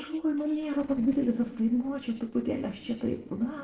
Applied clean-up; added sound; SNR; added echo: neural separator model SepFormer DNS4.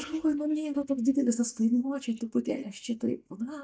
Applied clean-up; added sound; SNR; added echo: neural mask model DeepFilterNet 3.